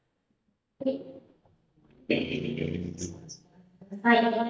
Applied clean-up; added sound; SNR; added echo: neural mask model DeepFilterNet 3.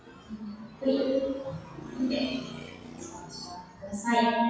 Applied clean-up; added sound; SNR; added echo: classical method WPE with log-MMSE.